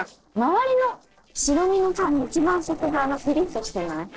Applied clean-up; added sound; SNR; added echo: neural separator model SepFormer DNS4.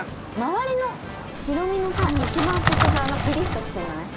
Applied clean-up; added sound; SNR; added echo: none; Crackle; -2 dB; none.